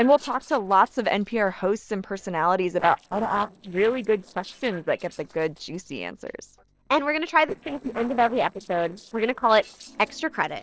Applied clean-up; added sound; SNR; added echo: neural separator model SepFormer DNS4.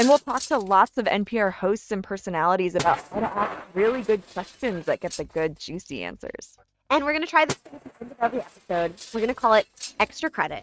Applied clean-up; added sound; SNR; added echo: neural mask model RNNoise.